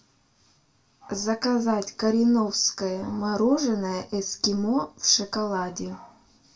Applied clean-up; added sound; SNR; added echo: none; none; none; reverberation time 0.2 s.